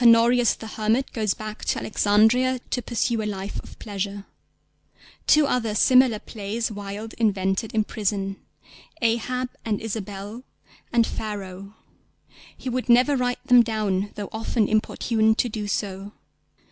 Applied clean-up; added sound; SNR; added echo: none; none; none; none.